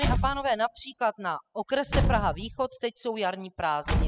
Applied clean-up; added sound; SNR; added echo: classical method spectral subtraction.